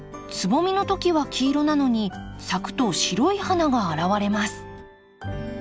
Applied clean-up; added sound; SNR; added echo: none; none; none; none.